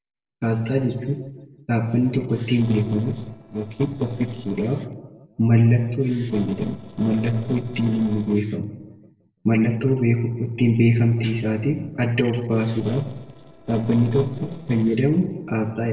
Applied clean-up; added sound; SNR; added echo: neural separator model SepFormer DNS4.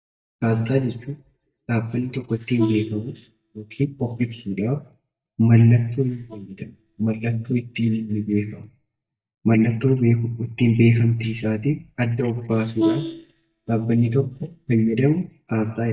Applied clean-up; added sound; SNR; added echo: neural mask model DeepFilterNet 3.